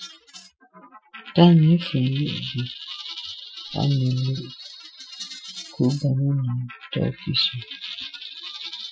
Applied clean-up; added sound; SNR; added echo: classical method Wiener filter.